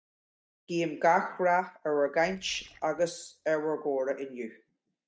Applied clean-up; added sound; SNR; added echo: neural mask model DeepFilterNet 3.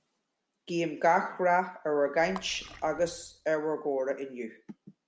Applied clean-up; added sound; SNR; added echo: none; Water / Splash, splatter; 19 dB; none.